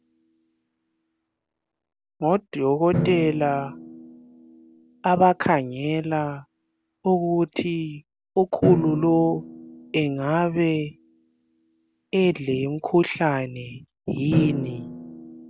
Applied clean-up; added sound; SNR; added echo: none; Drum; 10 dB; none.